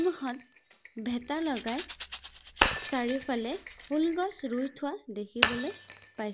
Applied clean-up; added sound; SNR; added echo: none; Rattle / Rattle (instrument) + Shatter; -2 dB; none.